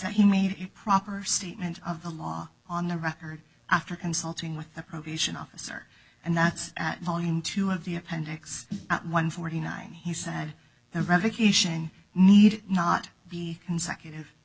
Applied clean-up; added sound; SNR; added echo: none; Snare drum; 18 dB; none.